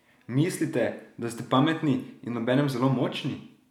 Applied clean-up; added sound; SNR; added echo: none; none; none; none.